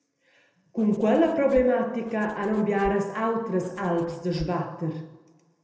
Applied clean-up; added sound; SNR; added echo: none; Zipper (clothing); 19 dB; reverberation time 0.7 s.